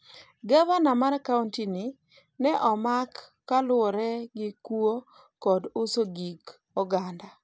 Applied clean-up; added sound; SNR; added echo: none; none; none; none.